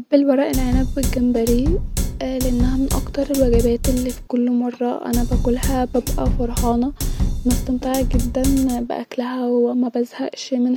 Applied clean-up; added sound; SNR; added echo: none; Drum kit; 1 dB; none.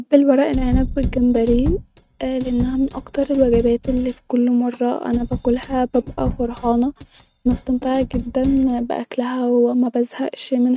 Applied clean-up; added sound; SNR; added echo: neural mask model RNNoise.